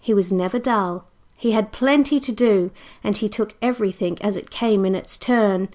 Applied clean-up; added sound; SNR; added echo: none; none; none; none.